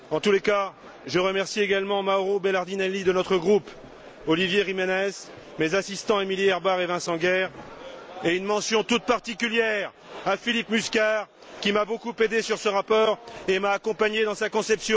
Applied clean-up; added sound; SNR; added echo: none; none; none; none.